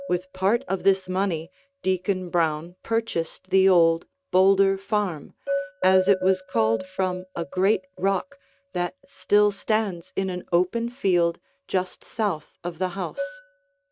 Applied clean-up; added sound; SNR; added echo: neural mask model RNNoise.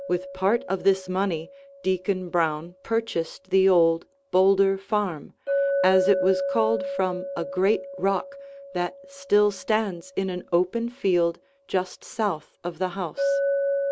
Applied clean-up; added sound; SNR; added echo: none; Chink, clink; 7 dB; none.